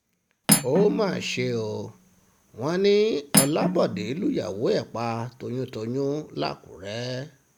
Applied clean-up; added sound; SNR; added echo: none; Cutlery, silverware; 3 dB; none.